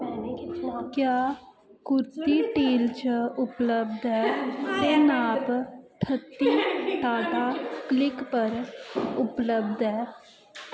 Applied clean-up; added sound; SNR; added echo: none; none; none; none.